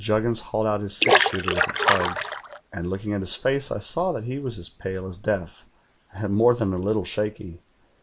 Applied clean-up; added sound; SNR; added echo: none; Splash, splatter; -4 dB; none.